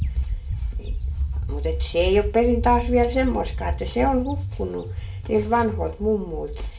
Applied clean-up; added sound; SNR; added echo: none; Bird; 3 dB; reverberation time 0.2 s.